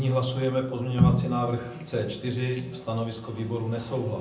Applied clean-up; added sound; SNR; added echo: none; none; none; reverberation time 0.6 s.